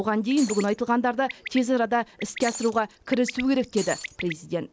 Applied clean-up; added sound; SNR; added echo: none; Shatter + Bird; 14 dB; none.